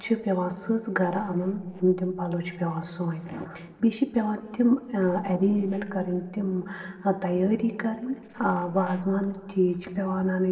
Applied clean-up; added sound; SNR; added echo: neural separator model SepFormer DNS4.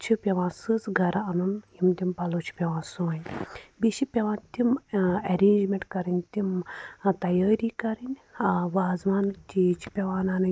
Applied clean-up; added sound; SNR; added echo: none; none; none; none.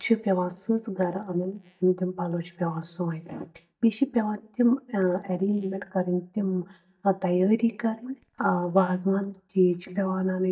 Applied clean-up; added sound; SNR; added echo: neural mask model DeepFilterNet 3.